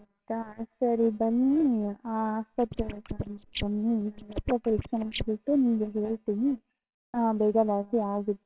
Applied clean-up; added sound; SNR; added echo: neural separator model SepFormer WHAMR!.